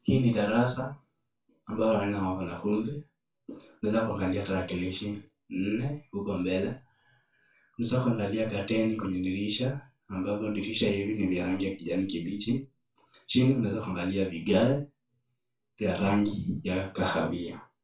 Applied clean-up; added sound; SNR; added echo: none; none; none; reverberation time 0.2 s.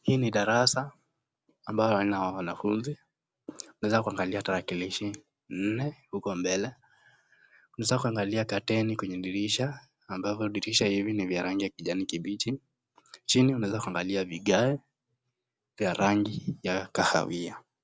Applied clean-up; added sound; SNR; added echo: none; none; none; none.